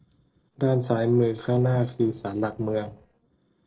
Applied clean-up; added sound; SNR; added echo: neural separator model SepFormer DNS4.